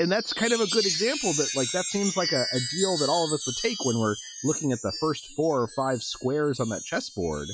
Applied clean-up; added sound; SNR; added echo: classical method Wiener filter.